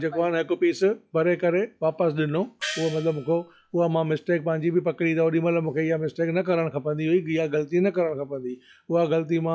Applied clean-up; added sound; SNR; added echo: classical method log-MMSE.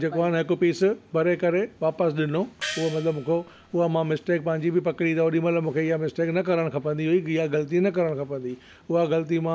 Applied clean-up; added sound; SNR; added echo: none; Gong; 12 dB; none.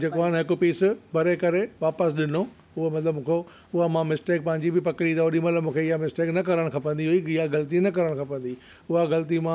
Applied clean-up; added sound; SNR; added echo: none; none; none; none.